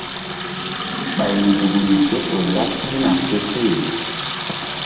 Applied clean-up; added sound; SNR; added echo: none; Sink (filling or washing) / Water tap, faucet; 1 dB; reverberation time 1.3 s.